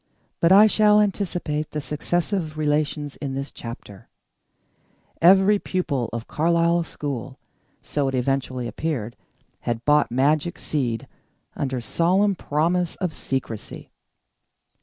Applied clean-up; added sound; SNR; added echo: none; none; none; none.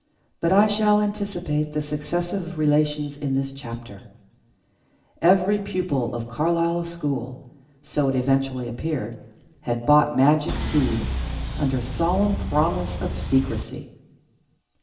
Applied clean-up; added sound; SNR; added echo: none; Engine; 4 dB; reverberation time 0.9 s.